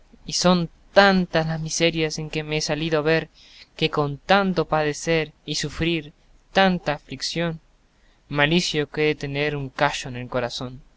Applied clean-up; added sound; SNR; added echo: none; none; none; none.